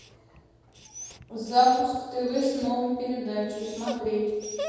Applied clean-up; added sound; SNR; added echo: none; Dog; 13 dB; reverberation time 1.2 s.